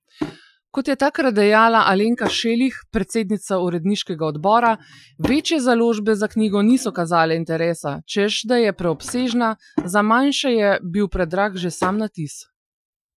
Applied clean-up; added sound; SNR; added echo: classical method Wiener filter.